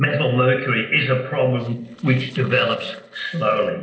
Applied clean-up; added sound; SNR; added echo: neural separator model SepFormer DNS4.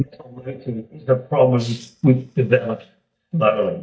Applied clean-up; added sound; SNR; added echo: neural mask model DeepFilterNet 3.